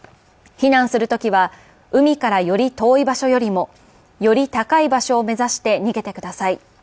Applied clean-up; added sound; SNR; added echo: none; none; none; none.